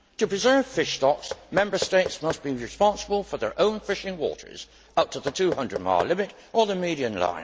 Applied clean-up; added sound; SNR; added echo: none; Knock / Wood; 13 dB; none.